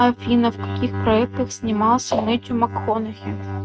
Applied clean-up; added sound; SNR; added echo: neural mask model RNNoise.